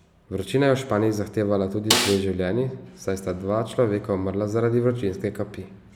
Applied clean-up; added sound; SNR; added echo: none; Snare drum; 2 dB; none.